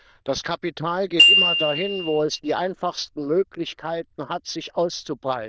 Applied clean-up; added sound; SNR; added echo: neural diffusion model UNIVERSE++.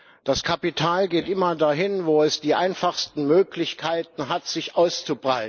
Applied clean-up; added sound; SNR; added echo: neural mask model Resemble Enhance denoiser.